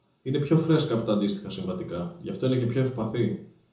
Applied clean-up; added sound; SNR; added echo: none; none; none; reverberation time 0.6 s.